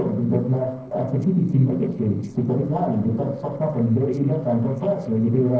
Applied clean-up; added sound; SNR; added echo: neural separator model SepFormer DNS4.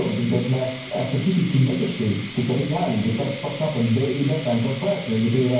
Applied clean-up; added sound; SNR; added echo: none; Sink (filling or washing); 8 dB; reverberation time 0.9 s.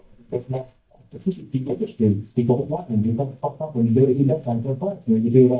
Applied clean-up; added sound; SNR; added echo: neural mask model DeepFilterNet 3.